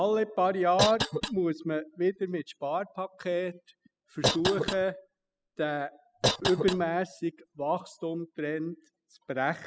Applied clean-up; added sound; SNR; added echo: classical method spectral subtraction.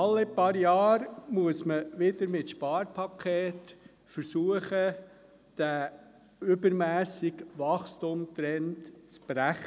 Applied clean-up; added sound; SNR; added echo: none; none; none; none.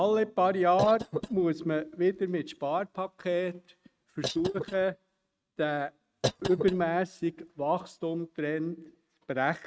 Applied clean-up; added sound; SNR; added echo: neural mask model RNNoise.